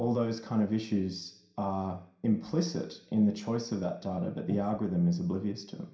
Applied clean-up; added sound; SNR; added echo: none; Breathing; 10 dB; reverberation time 0.5 s.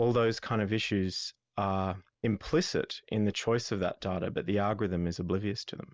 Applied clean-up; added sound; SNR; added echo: none; none; none; none.